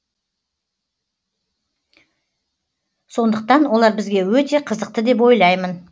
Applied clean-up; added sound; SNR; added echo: none; none; none; none.